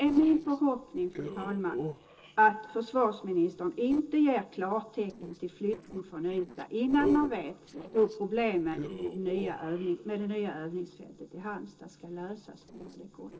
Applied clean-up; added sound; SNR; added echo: neural separator model SepFormer DNS4.